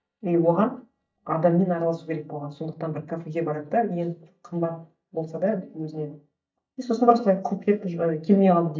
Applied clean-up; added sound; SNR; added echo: neural mask model DeepFilterNet 3.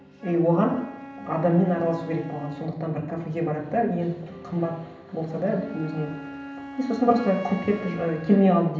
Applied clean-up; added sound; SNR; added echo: none; Wind instrument, woodwind instrument; 16 dB; reverberation time 0.8 s.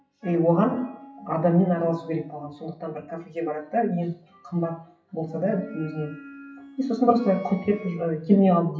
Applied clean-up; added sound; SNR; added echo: classical method WPE with log-MMSE.